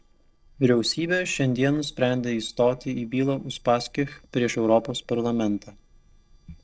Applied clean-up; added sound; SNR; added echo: neural separator model SepFormer DNS4.